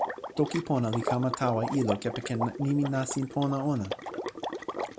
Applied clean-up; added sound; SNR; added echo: none; Water / Liquid; 6 dB; none.